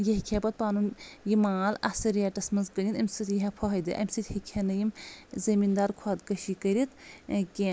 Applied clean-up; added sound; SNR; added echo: none; none; none; none.